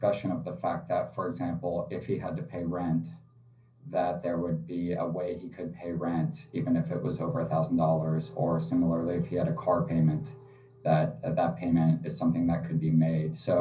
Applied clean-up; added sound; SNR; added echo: none; none; none; reverberation time 0.5 s.